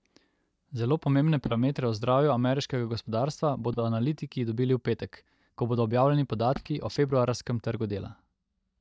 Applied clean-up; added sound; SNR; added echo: neural mask model DeepFilterNet 3.